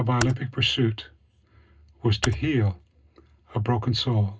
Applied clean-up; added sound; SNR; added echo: none; Computer keyboard; 12 dB; reverberation time 0.2 s.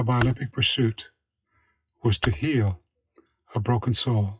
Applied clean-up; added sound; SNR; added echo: classical method WPE with log-MMSE.